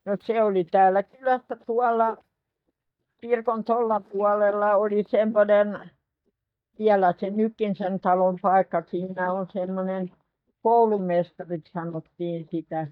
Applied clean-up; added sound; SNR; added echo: neural mask model DeepFilterNet 3.